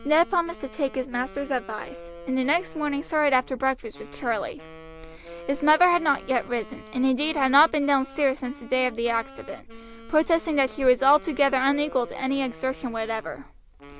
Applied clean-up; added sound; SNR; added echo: none; Wind instrument, woodwind instrument; 19 dB; none.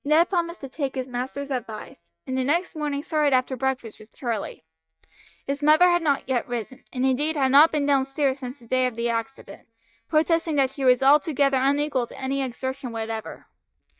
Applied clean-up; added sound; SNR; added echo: neural mask model DeepFilterNet 3.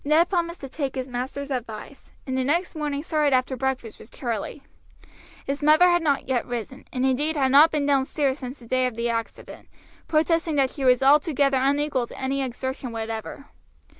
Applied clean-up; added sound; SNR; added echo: none; none; none; none.